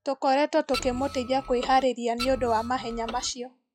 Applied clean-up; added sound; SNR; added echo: classical method log-MMSE.